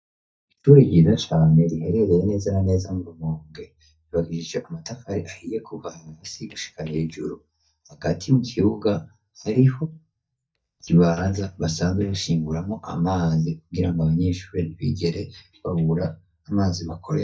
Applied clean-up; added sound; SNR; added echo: neural mask model DeepFilterNet 3.